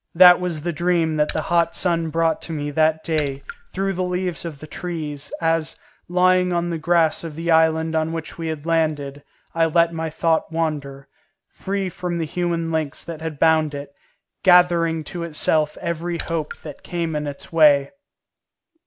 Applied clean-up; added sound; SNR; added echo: none; Raindrop / Splash, splatter; 16 dB; none.